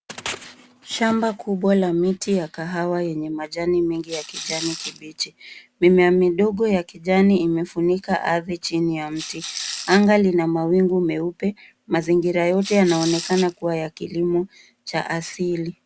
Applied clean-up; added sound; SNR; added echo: none; Rattle / Rattle (instrument); 11 dB; none.